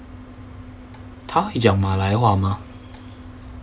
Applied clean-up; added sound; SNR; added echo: none; none; none; none.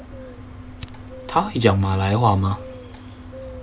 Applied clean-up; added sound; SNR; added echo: none; Bird vocalization, bird call, bird song + Fire; 19 dB; none.